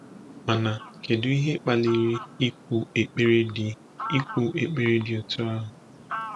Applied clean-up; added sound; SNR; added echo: none; Fowl; 15 dB; none.